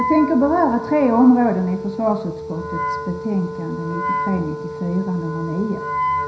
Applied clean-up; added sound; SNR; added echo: none; Wind instrument, woodwind instrument; 6 dB; reverberation time 0.5 s.